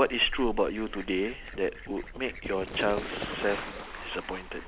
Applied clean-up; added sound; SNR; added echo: none; Fowl; 8 dB; none.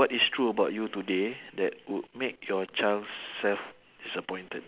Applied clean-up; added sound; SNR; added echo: none; none; none; none.